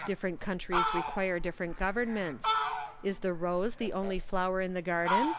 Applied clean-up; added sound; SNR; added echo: none; Fowl; 2 dB; none.